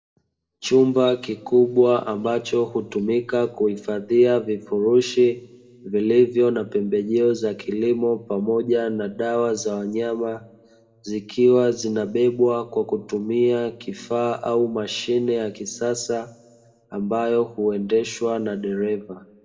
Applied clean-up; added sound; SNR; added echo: none; none; none; reverberation time 1.1 s.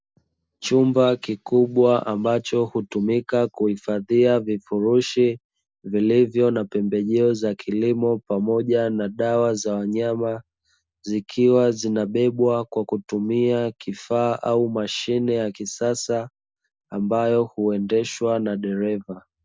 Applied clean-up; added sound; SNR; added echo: none; none; none; none.